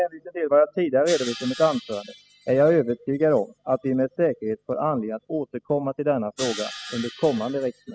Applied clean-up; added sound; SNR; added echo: classical method spectral subtraction.